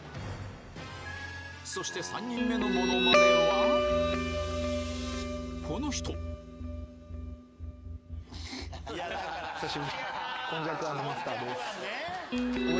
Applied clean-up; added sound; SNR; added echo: none; Guitar; -5 dB; none.